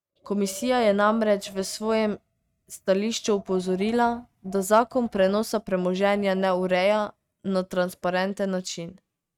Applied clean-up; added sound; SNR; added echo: neural mask model RNNoise.